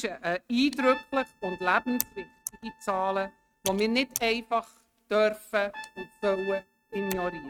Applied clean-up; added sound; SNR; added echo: neural mask model RNNoise.